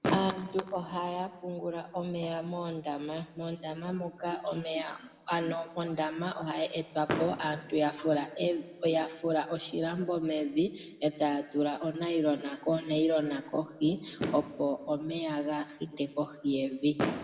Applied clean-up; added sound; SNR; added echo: none; Fireworks; 12 dB; reverberation time 1.0 s.